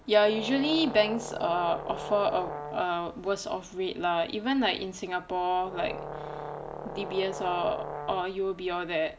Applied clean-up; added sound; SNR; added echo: none; Brass instrument; 10 dB; none.